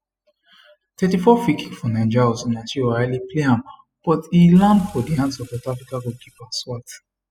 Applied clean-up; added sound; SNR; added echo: classical method spectral subtraction.